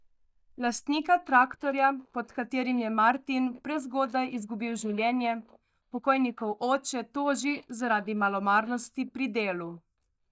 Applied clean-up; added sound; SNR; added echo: neural mask model DeepFilterNet 3.